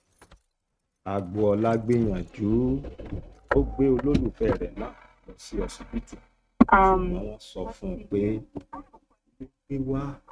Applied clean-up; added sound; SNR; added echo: neural mask model RNNoise.